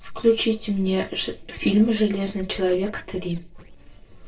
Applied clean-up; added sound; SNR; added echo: neural separator model SepFormer DNS4.